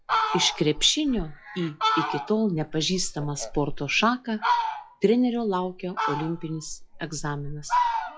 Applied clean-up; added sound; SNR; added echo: classical method log-MMSE.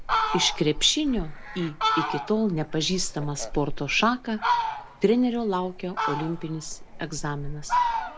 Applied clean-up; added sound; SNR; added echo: none; Fowl; 3 dB; none.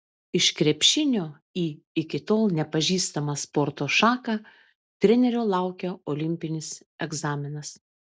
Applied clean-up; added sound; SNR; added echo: none; none; none; none.